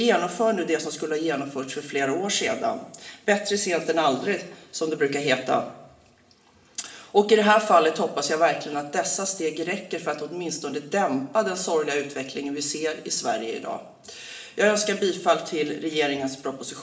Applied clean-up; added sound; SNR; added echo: none; none; none; reverberation time 0.8 s.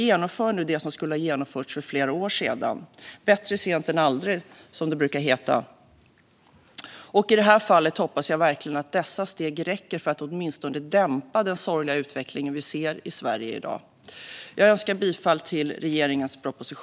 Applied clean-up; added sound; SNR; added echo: none; none; none; none.